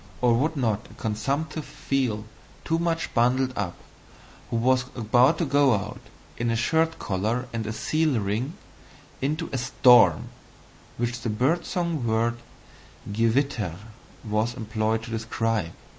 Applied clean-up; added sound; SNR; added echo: none; none; none; none.